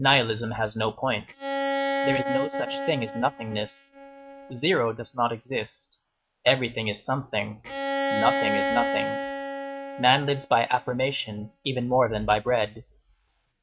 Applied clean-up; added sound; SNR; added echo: neural mask model RNNoise.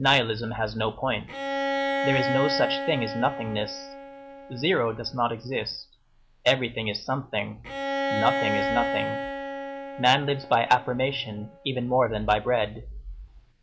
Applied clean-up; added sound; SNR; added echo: none; Bowed string instrument; 5 dB; none.